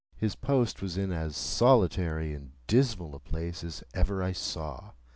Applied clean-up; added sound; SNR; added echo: none; none; none; none.